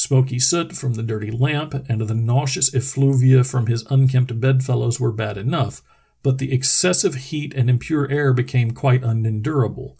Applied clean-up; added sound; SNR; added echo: none; none; none; none.